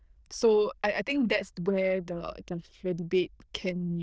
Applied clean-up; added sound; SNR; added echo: neural diffusion model UNIVERSE++.